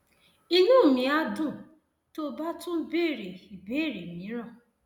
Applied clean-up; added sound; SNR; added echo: none; none; none; none.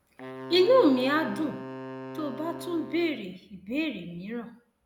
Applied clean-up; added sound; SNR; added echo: none; Wind instrument, woodwind instrument; 13 dB; none.